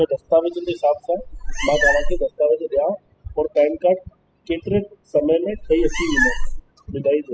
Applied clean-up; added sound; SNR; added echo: classical method spectral subtraction.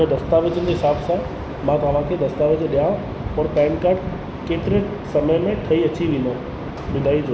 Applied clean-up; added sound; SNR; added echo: none; none; none; none.